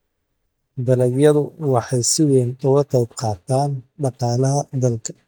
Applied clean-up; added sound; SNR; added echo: neural mask model DeepFilterNet 3.